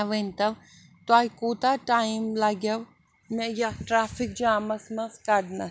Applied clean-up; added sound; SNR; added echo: none; none; none; none.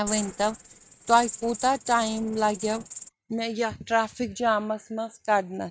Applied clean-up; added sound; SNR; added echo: neural mask model RNNoise.